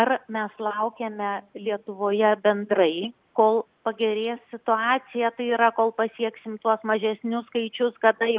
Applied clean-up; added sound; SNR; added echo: none; none; none; none.